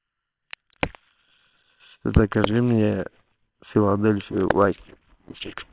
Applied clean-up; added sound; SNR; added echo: neural separator model SepFormer WHAMR!.